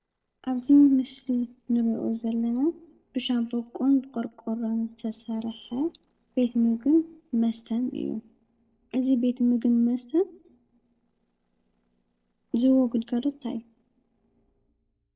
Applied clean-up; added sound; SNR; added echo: neural separator model SepFormer DNS4.